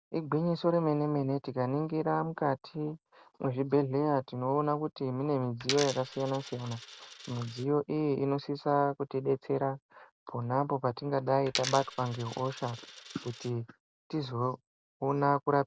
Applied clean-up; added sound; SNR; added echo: none; Coin (dropping); 11 dB; none.